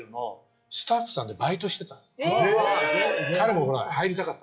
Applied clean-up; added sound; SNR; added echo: classical method WPE with log-MMSE.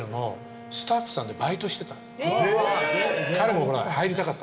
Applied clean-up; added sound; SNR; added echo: none; Bowed string instrument; 20 dB; reverberation time 1.6 s.